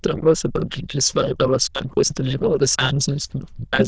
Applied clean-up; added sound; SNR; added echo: neural diffusion model UNIVERSE++.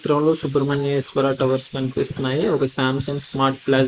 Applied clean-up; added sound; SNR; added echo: neural mask model Resemble Enhance denoiser.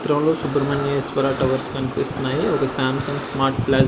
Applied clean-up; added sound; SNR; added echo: none; Breathing; 14 dB; none.